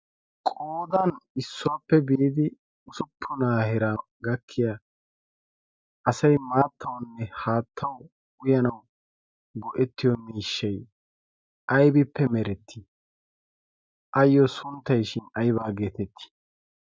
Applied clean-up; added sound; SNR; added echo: none; none; none; none.